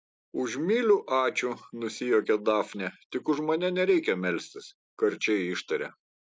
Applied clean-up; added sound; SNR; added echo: none; none; none; none.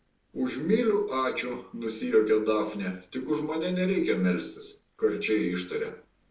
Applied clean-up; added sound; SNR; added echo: neural separator model SepFormer DNS4.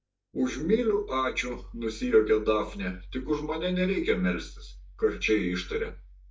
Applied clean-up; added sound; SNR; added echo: neural mask model DeepFilterNet 3.